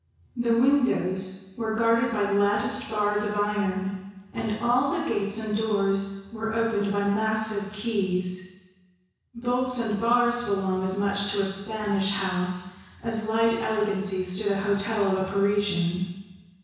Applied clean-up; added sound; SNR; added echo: none; none; none; reverberation time 1.1 s.